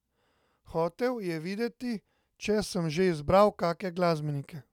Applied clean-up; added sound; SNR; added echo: none; none; none; none.